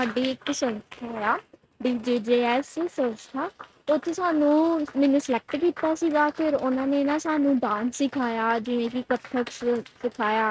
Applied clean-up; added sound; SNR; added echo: neural mask model RNNoise.